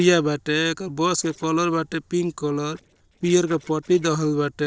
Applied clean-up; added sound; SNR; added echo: neural separator model SepFormer DNS4.